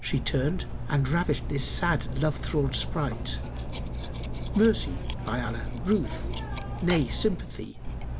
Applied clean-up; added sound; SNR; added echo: none; Cutlery, silverware; 3 dB; none.